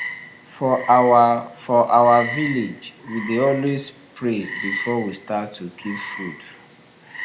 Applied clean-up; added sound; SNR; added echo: none; Frog; 13 dB; reverberation time 0.5 s.